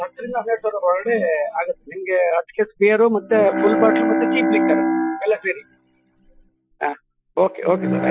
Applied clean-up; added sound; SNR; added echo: classical method Wiener filter.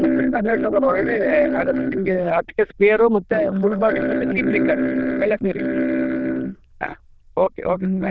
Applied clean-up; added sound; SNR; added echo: neural diffusion model UNIVERSE++.